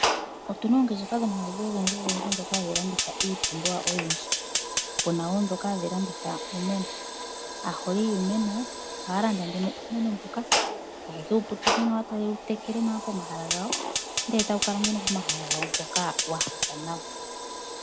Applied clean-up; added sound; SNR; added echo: none; Fire; 1 dB; none.